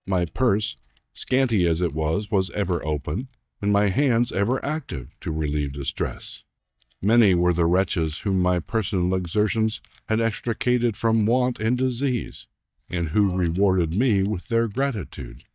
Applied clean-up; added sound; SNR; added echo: neural mask model DeepFilterNet 3.